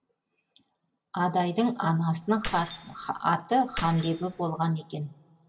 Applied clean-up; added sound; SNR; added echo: none; Keys jangling; 12 dB; reverberation time 0.7 s.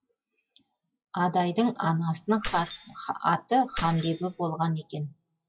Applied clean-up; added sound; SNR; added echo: classical method WPE with log-MMSE.